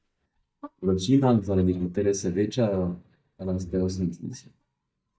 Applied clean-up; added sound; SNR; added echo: neural mask model DeepFilterNet 3.